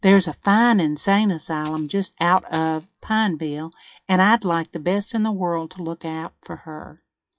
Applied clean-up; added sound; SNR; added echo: classical method WPE with log-MMSE.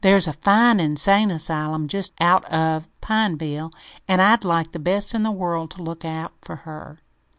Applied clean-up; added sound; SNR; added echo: none; none; none; none.